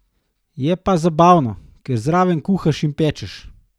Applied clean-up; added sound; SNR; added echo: none; none; none; none.